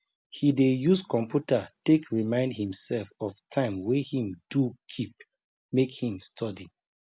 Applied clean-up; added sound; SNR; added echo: none; none; none; none.